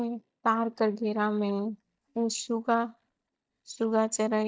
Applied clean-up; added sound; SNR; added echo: neural mask model DeepFilterNet 3.